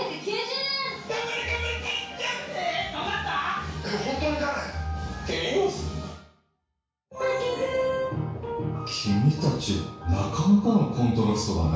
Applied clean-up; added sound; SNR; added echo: none; none; none; reverberation time 0.6 s.